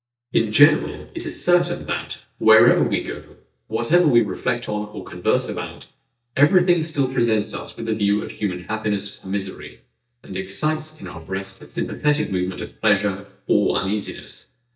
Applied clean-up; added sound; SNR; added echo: neural mask model DeepFilterNet 3.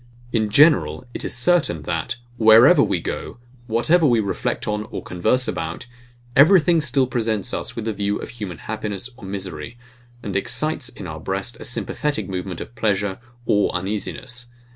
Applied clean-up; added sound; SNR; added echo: none; none; none; none.